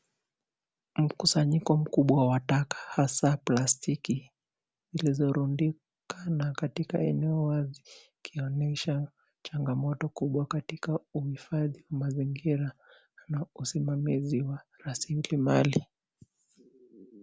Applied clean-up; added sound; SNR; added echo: none; none; none; none.